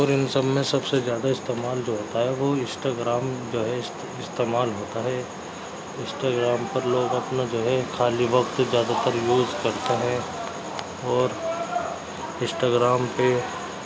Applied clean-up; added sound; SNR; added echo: none; none; none; none.